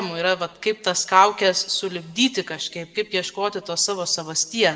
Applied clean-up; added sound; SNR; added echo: none; none; none; reverberation time 0.9 s.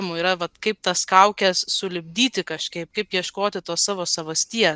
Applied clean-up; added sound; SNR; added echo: none; none; none; none.